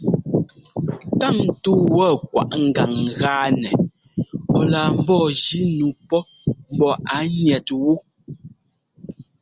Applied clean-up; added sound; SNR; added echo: none; none; none; none.